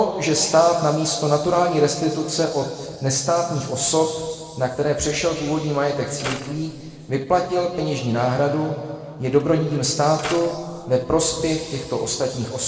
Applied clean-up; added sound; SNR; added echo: none; Mechanisms; 16 dB; reverberation time 2.2 s.